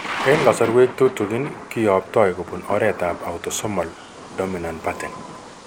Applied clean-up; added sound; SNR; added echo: none; Thunder / Rain; 12 dB; none.